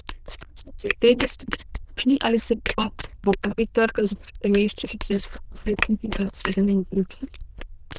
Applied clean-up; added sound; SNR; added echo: neural diffusion model UNIVERSE++.